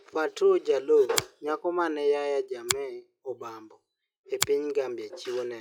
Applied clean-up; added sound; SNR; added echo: classical method log-MMSE.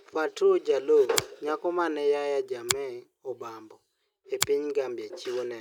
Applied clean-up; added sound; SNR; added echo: none; Finger snapping; 10 dB; none.